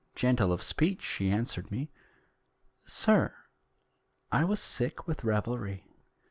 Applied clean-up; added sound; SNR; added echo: none; none; none; none.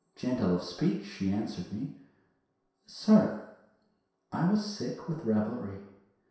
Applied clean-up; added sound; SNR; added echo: none; none; none; reverberation time 0.7 s.